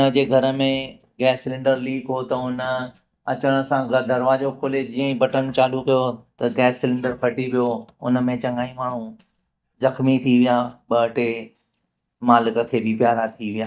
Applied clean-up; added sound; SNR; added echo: neural mask model DeepFilterNet 3.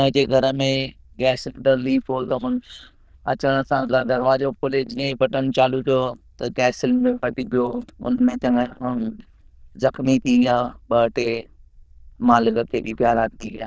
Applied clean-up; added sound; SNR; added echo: neural diffusion model UNIVERSE++.